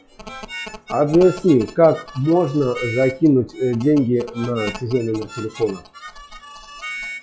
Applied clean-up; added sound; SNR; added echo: classical method log-MMSE.